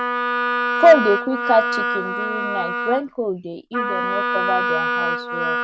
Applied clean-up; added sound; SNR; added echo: none; Wind instrument, woodwind instrument; 1 dB; none.